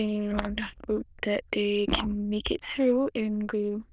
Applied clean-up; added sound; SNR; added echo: neural diffusion model UNIVERSE++.